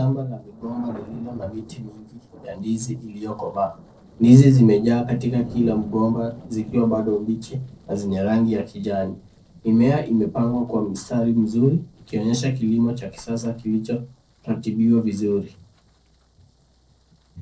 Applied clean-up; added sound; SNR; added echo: neural separator model SepFormer DNS4.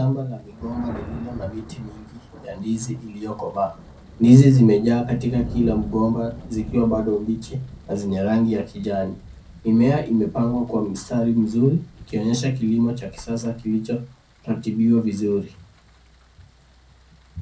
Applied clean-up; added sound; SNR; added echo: none; Thunder; 17 dB; reverberation time 0.3 s.